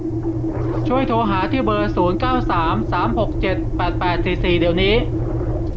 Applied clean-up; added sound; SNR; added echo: none; Engine; 0 dB; none.